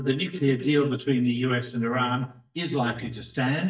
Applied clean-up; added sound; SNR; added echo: neural mask model DeepFilterNet 3.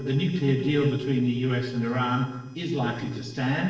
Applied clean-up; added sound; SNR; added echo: neural separator model SepFormer DNS4.